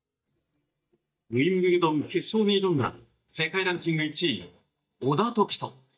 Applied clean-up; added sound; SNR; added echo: neural mask model DeepFilterNet 3.